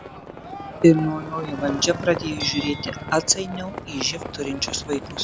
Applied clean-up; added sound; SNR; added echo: none; Livestock, farm animals, working animals + Motorcycle; 9 dB; none.